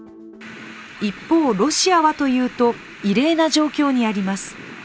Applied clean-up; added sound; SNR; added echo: none; none; none; none.